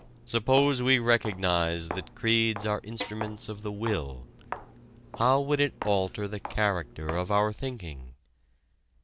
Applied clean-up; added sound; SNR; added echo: none; Snare drum + Walk, footsteps; 14 dB; none.